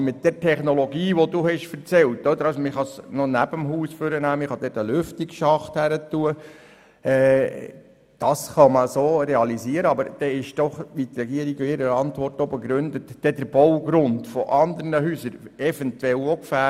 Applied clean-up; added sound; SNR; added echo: none; none; none; none.